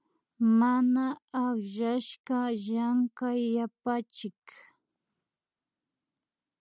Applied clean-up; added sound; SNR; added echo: none; none; none; none.